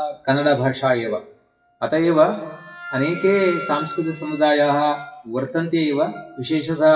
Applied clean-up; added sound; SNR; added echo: classical method WPE with log-MMSE.